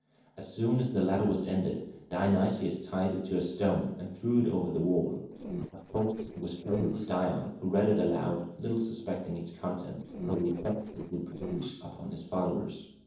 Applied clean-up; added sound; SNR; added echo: neural separator model SepFormer DNS4.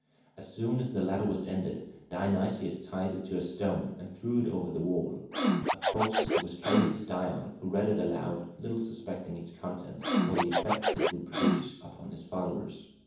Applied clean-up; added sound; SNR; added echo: none; Scratching (performance technique); -2 dB; reverberation time 0.9 s.